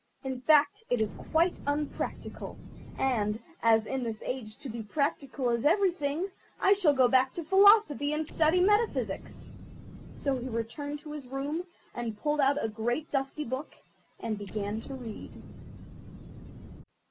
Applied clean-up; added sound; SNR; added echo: none; Explosion; 13 dB; none.